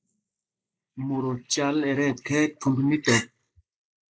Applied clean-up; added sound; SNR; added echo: neural mask model Resemble Enhance denoiser.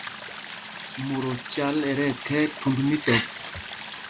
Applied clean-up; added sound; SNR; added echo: none; Stream; 9 dB; none.